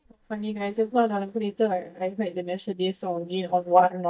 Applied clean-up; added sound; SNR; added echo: neural mask model DeepFilterNet 3.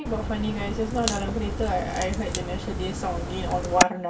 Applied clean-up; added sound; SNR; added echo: none; Crack; 0 dB; reverberation time 0.2 s.